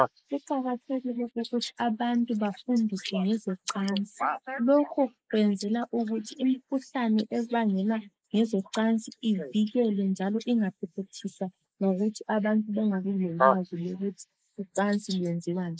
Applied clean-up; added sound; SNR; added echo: neural mask model Resemble Enhance denoiser.